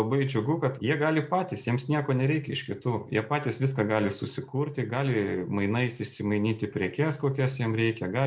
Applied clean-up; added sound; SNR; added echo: none; none; none; none.